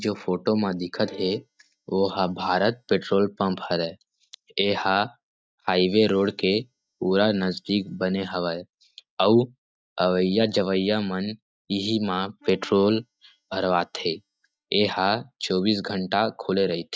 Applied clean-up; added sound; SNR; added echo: neural mask model DeepFilterNet 3.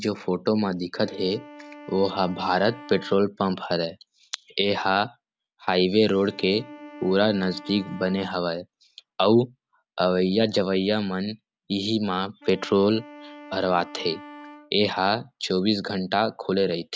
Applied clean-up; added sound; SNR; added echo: none; Wind instrument, woodwind instrument; 20 dB; none.